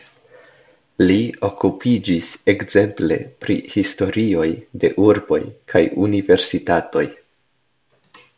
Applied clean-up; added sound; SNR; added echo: none; none; none; none.